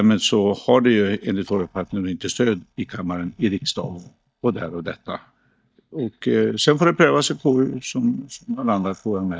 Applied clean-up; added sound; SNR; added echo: neural mask model DeepFilterNet 3.